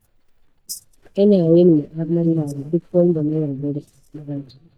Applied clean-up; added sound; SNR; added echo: neural mask model DeepFilterNet 3.